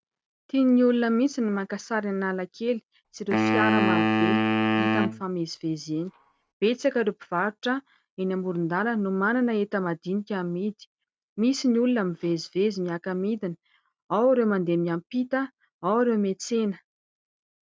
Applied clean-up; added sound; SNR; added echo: neural mask model RNNoise.